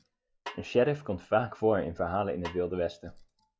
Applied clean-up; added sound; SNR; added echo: classical method log-MMSE.